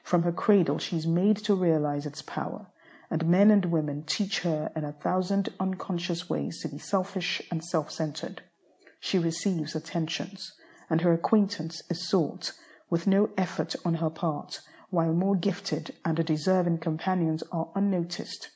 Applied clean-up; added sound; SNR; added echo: none; none; none; none.